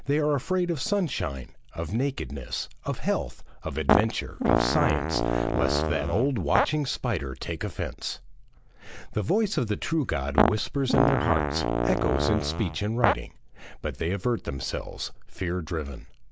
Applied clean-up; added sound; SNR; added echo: none; Fart; -3 dB; none.